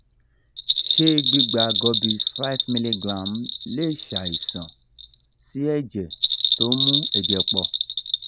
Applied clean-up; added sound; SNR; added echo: none; Bell; -3 dB; none.